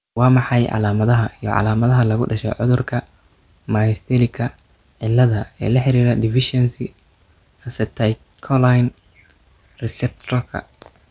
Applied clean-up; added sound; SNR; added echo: none; none; none; none.